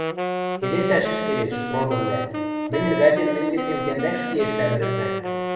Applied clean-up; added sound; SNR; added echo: none; Wind instrument, woodwind instrument; 2 dB; reverberation time 1.0 s.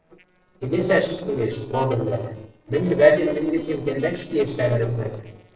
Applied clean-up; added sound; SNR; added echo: neural separator model SepFormer DNS4.